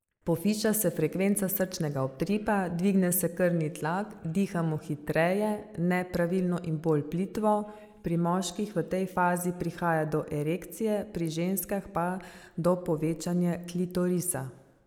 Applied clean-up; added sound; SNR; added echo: neural mask model Resemble Enhance denoiser.